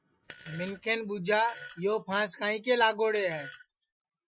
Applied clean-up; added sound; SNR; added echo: classical method Wiener filter.